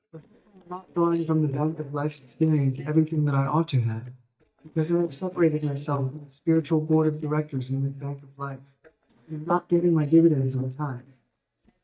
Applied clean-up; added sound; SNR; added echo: neural mask model DeepFilterNet 3.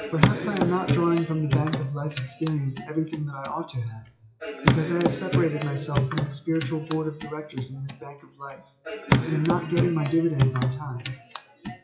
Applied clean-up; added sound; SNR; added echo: classical method WPE with log-MMSE.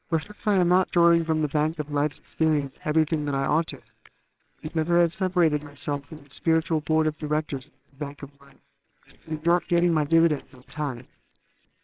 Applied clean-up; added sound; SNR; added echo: neural separator model SepFormer WHAMR!.